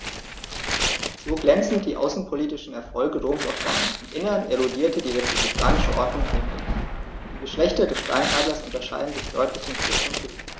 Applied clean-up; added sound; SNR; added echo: none; Tearing + Thunder; 2 dB; none.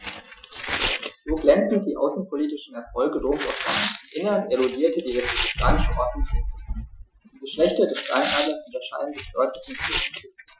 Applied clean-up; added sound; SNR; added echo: classical method Wiener filter.